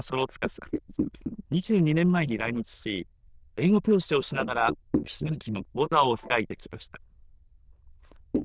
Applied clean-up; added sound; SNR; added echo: neural diffusion model UNIVERSE++.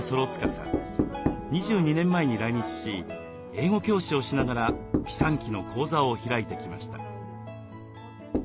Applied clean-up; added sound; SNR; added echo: none; Knock; 7 dB; none.